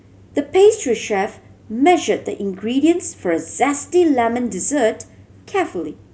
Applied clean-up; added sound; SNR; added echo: none; none; none; none.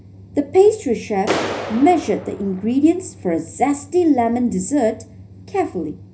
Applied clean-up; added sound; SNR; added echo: none; Clapping; 11 dB; reverberation time 0.4 s.